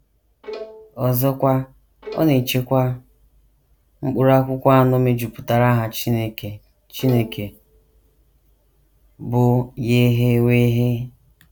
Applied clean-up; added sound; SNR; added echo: none; Bowed string instrument; 18 dB; none.